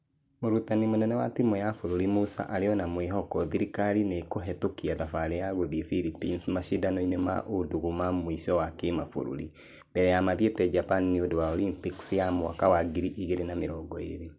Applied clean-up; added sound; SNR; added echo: none; none; none; none.